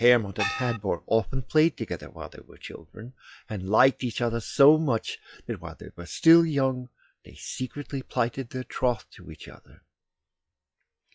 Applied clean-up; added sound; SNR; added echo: classical method log-MMSE.